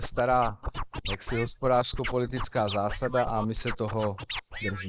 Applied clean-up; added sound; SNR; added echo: neural mask model Resemble Enhance denoiser.